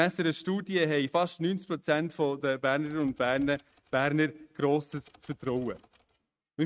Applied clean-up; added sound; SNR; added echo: neural mask model RNNoise.